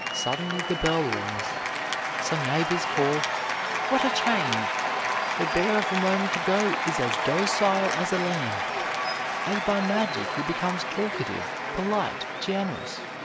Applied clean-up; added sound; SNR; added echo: none; Applause / Cheering; 0 dB; none.